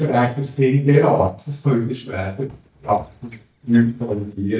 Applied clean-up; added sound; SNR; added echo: neural mask model DeepFilterNet 3.